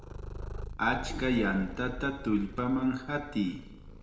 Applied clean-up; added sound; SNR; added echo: none; Purr; 10 dB; reverberation time 0.9 s.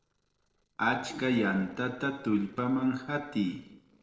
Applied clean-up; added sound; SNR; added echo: neural separator model SepFormer DNS4.